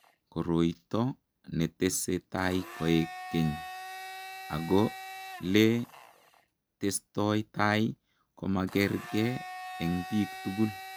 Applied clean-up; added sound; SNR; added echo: none; Domestic sounds, home sounds; 14 dB; none.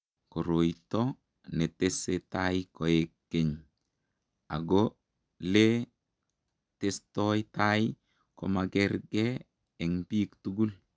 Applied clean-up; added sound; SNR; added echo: none; none; none; none.